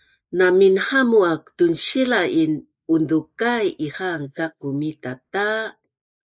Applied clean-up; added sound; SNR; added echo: neural mask model Resemble Enhance denoiser.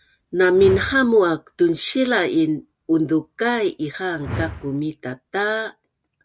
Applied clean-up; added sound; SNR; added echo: none; Whoosh, swoosh, swish; 13 dB; none.